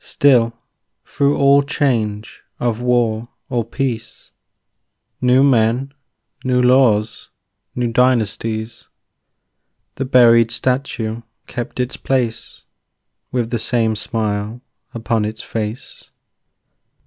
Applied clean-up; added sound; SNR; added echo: none; none; none; none.